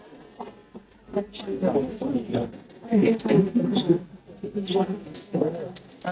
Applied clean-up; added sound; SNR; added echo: neural mask model DeepFilterNet 3.